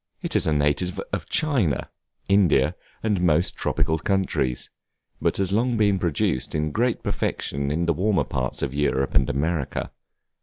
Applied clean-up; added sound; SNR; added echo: none; none; none; none.